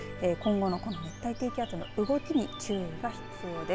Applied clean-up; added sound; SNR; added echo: none; Bird + Bowed string instrument; 17 dB; none.